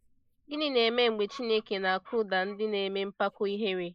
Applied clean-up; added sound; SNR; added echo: neural mask model Resemble Enhance denoiser.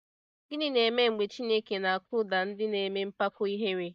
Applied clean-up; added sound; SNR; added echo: neural mask model DeepFilterNet 3.